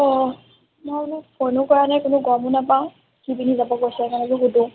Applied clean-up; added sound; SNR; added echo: none; none; none; none.